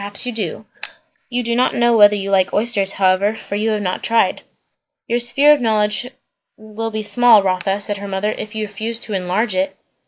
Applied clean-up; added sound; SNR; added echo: neural mask model Resemble Enhance denoiser.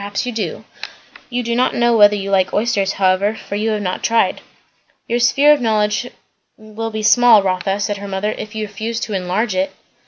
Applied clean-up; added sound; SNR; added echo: none; none; none; none.